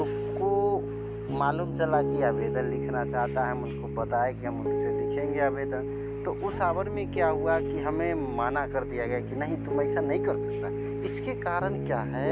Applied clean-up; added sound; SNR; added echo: none; Piano; 0 dB; none.